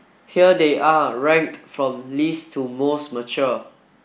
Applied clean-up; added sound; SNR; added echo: none; none; none; none.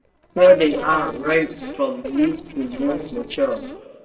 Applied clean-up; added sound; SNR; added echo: neural separator model SepFormer DNS4.